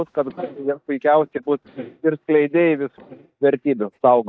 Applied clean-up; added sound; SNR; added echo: neural mask model DeepFilterNet 3.